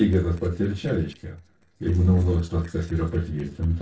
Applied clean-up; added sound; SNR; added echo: neural separator model SepFormer DNS4.